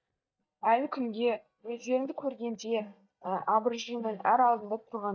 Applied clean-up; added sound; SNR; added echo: neural mask model DeepFilterNet 3.